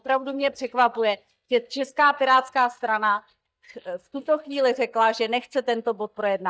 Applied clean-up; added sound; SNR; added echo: neural mask model DeepFilterNet 3.